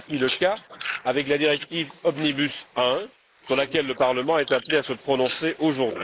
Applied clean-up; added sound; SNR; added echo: neural mask model Resemble Enhance denoiser.